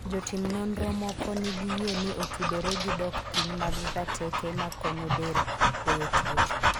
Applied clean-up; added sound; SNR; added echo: none; Dog; -3 dB; none.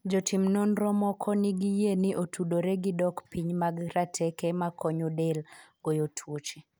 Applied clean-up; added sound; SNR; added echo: none; none; none; none.